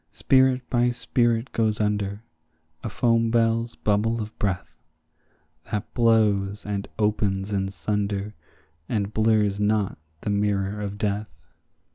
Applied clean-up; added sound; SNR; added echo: none; none; none; none.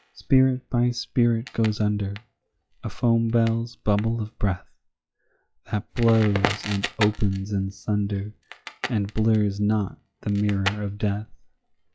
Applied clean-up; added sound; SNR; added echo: classical method log-MMSE.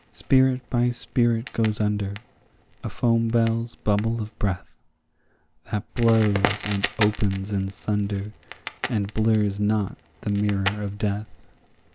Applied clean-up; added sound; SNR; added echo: none; Crackle; 12 dB; none.